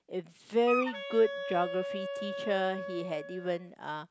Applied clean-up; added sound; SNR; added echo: none; Wind instrument, woodwind instrument; 6 dB; none.